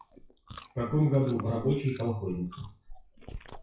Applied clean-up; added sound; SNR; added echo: classical method WPE with log-MMSE.